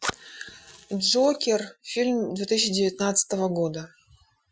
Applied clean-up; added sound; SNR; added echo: classical method Wiener filter.